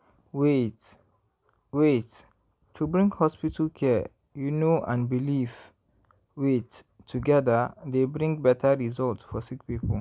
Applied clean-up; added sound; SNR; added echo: none; none; none; none.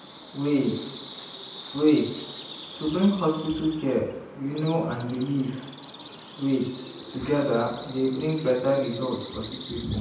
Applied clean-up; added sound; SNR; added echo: none; Bird vocalization, bird call, bird song; 14 dB; reverberation time 0.8 s.